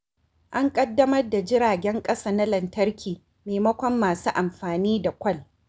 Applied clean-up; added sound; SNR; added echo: none; none; none; none.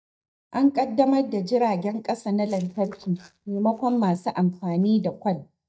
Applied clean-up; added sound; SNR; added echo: neural mask model DeepFilterNet 3.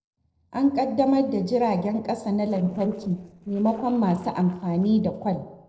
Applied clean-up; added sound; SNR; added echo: neural separator model SepFormer DNS4.